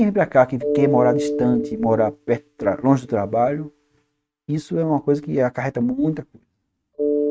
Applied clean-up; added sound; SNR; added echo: neural mask model RNNoise.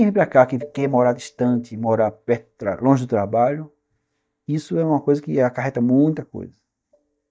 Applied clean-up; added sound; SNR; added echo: neural mask model DeepFilterNet 3.